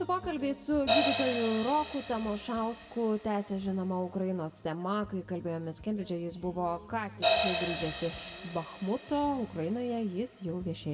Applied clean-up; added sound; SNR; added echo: none; Crash cymbal; 4 dB; reverberation time 0.7 s.